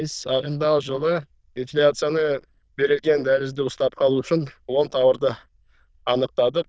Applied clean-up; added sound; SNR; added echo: neural diffusion model UNIVERSE++.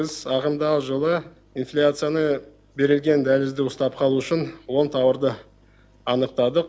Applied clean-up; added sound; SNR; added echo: none; none; none; none.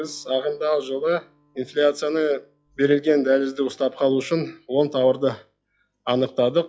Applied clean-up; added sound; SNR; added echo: classical method log-MMSE.